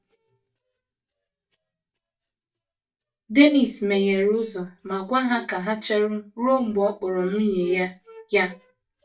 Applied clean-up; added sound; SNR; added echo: neural mask model DeepFilterNet 3.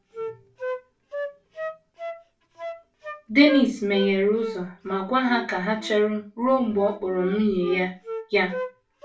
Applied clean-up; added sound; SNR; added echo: none; Wind instrument, woodwind instrument; 11 dB; reverberation time 0.3 s.